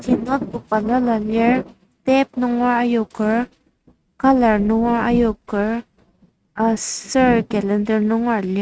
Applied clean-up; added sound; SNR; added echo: neural mask model RNNoise.